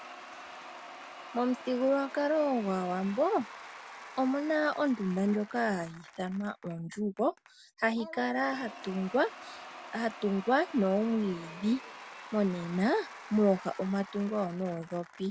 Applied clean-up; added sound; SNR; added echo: none; Applause / Crowd / Cheering; 16 dB; none.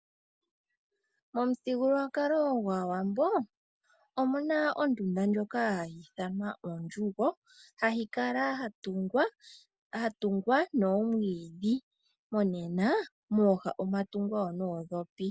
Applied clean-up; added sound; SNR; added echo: none; none; none; none.